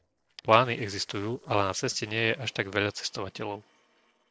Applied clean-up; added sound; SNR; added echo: neural separator model SepFormer DNS4.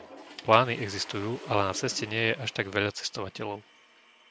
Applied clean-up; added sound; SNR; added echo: none; Toilet flush / Water; 18 dB; none.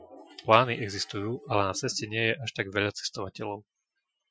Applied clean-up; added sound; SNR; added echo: classical method Wiener filter.